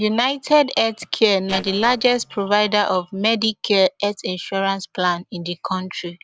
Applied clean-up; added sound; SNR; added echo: neural separator model SepFormer DNS4.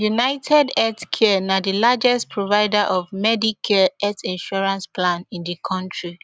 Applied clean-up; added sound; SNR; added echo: none; none; none; none.